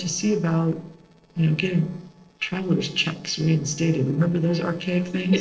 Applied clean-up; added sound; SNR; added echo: neural separator model SepFormer DNS4.